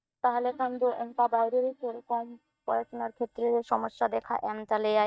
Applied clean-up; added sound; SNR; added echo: neural mask model DeepFilterNet 3.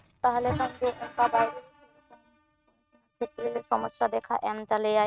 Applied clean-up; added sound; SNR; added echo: neural mask model RNNoise.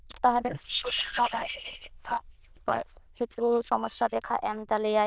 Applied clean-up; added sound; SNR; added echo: neural diffusion model UNIVERSE++.